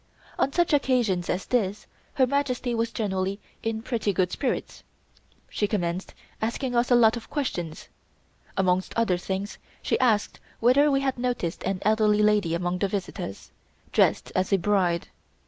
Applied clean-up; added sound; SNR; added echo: none; none; none; none.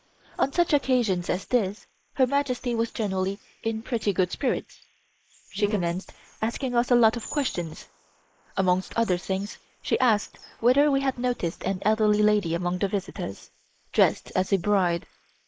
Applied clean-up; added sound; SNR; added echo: neural mask model Resemble Enhance denoiser.